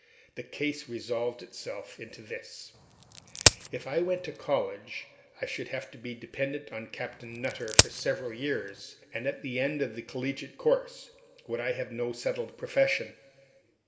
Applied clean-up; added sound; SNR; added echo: none; Crack; -4 dB; reverberation time 2.8 s.